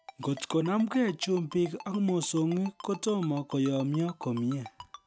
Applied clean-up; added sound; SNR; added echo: none; Ringtone; 19 dB; none.